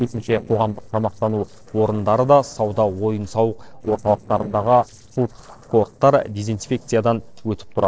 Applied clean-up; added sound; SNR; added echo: neural separator model SepFormer DNS4.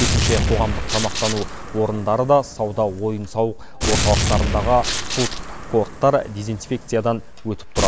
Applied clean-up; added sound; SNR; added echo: none; Gunshot, gunfire; 2 dB; none.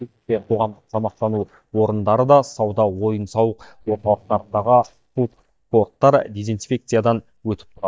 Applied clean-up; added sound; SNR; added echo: neural mask model DeepFilterNet 3.